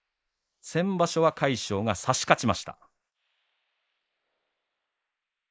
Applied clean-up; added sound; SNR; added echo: neural mask model Resemble Enhance denoiser.